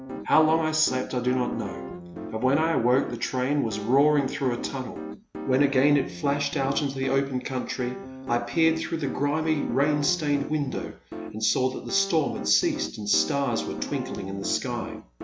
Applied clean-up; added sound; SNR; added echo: none; Piano; 10 dB; none.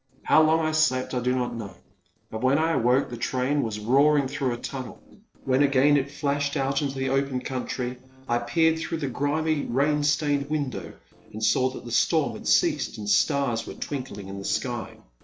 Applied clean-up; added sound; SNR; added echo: neural separator model SepFormer DNS4.